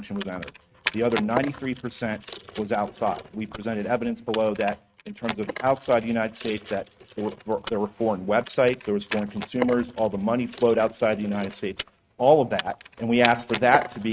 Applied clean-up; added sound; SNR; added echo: neural mask model RNNoise.